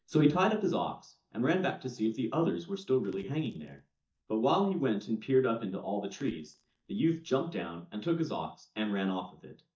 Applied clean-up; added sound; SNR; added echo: neural mask model DeepFilterNet 3.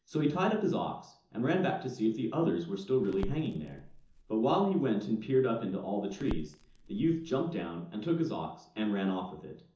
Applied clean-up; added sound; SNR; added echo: none; Crackle; 13 dB; reverberation time 0.6 s.